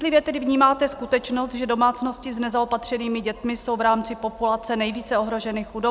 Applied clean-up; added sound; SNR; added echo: none; none; none; none.